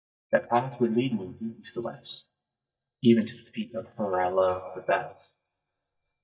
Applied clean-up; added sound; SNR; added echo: neural mask model DeepFilterNet 3.